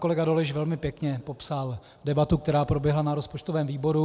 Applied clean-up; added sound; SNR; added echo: none; none; none; none.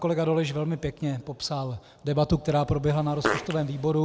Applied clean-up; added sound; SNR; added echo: none; Fart; 5 dB; none.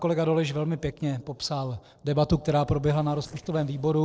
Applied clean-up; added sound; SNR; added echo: neural separator model SepFormer DNS4.